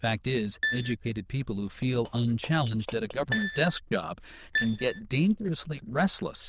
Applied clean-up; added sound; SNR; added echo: neural diffusion model UNIVERSE++.